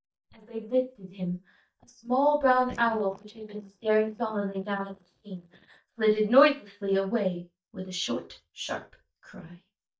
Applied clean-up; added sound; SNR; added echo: neural mask model DeepFilterNet 3.